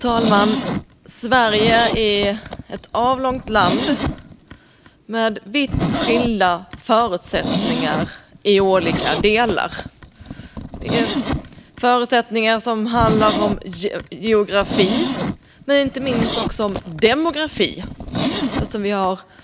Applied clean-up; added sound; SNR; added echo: none; Zipper (clothing); 5 dB; none.